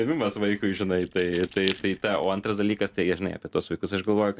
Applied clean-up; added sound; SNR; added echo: none; Keys jangling; 12 dB; none.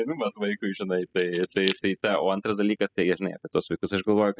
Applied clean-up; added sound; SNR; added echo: classical method spectral subtraction.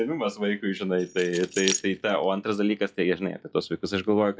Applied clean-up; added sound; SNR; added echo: classical method log-MMSE.